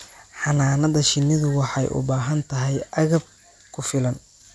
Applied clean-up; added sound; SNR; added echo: none; none; none; none.